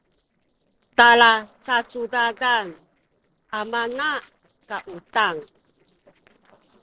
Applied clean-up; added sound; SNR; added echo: neural separator model SepFormer DNS4.